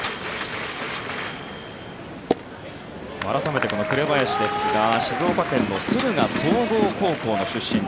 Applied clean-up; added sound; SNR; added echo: none; Idling / Engine starting / Car; 16 dB; none.